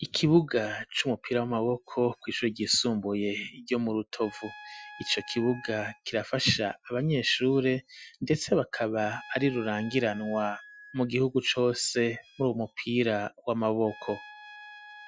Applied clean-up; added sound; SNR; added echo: classical method Wiener filter.